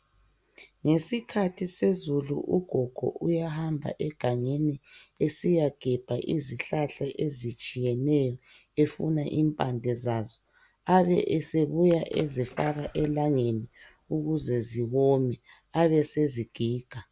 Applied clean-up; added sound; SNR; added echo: none; Sneeze; 18 dB; none.